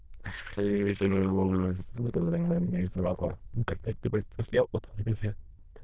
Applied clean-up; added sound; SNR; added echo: neural diffusion model UNIVERSE++.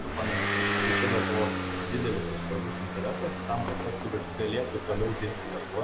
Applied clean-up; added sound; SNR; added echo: none; Motor vehicle (road) / Engine; -2 dB; none.